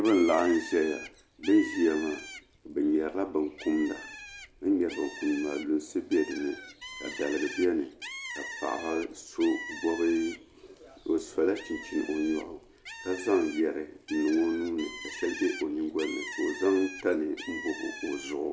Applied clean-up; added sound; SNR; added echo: none; Bird; 13 dB; none.